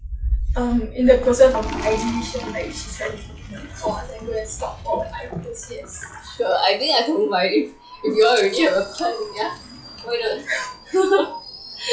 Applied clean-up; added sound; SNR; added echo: classical method log-MMSE.